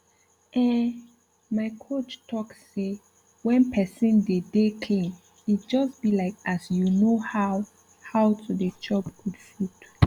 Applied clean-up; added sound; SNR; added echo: none; none; none; none.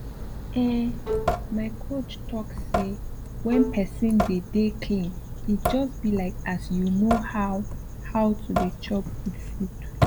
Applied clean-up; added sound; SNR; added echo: none; Drip / Sink (filling or washing) / Water tap, faucet + Bowed string instrument; 4 dB; none.